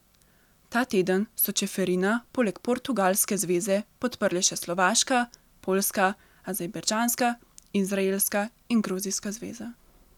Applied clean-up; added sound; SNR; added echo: none; none; none; none.